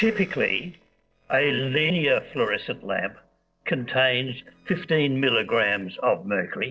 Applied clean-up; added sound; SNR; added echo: neural separator model SepFormer DNS4.